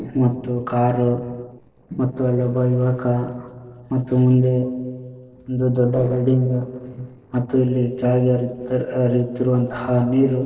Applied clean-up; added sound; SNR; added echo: neural separator model SepFormer DNS4.